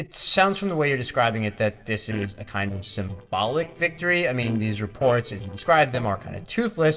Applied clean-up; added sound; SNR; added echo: neural separator model SepFormer DNS4.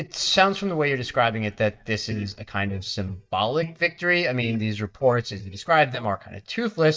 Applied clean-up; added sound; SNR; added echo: neural mask model DeepFilterNet 3.